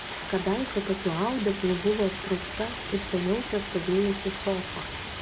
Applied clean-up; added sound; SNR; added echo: none; Stream + Cricket; 7 dB; none.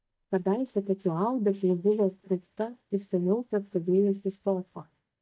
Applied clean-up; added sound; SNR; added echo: neural mask model DeepFilterNet 3.